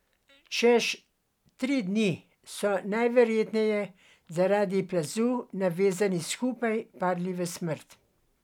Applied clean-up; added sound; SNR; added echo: none; none; none; none.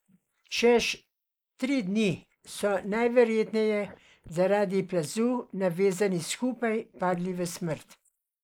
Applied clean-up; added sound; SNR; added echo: neural mask model Resemble Enhance denoiser.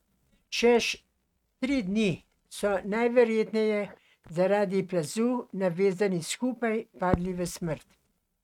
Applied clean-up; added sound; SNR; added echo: neural mask model RNNoise.